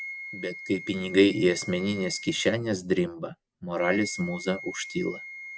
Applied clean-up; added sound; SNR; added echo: none; Wind instrument, woodwind instrument; 13 dB; none.